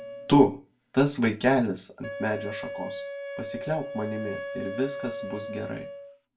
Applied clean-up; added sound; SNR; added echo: none; Wind instrument, woodwind instrument; 10 dB; reverberation time 0.2 s.